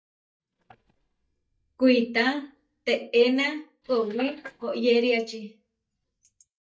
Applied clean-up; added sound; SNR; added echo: neural mask model DeepFilterNet 3.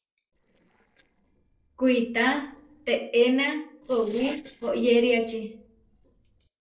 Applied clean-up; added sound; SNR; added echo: neural separator model SepFormer DNS4.